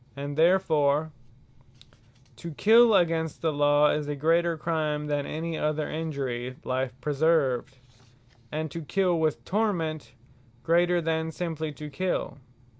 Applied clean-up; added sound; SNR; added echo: none; none; none; none.